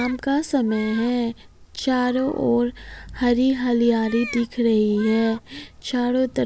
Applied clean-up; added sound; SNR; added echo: none; Meow; 20 dB; none.